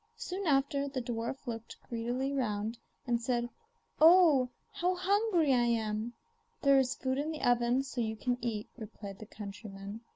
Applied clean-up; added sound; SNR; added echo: none; none; none; none.